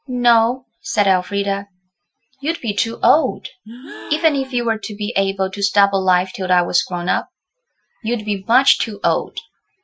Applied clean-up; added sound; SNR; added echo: classical method Wiener filter.